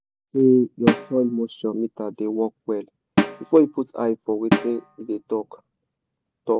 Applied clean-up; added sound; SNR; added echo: none; Snare drum; 3 dB; none.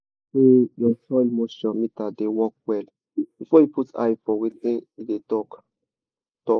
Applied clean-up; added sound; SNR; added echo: neural mask model Resemble Enhance denoiser.